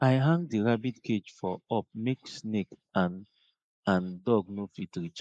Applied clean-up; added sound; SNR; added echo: neural mask model Resemble Enhance denoiser.